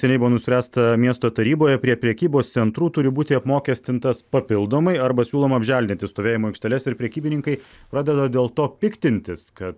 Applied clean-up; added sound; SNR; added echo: none; none; none; none.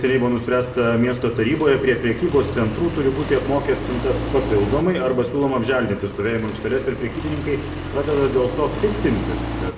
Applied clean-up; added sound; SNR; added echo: none; Accelerating, revving, vroom; 8 dB; reverberation time 0.6 s.